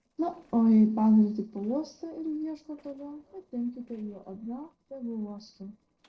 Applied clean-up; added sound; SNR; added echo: neural separator model SepFormer DNS4.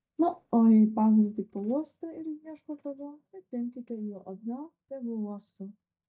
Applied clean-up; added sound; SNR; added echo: neural mask model DeepFilterNet 3.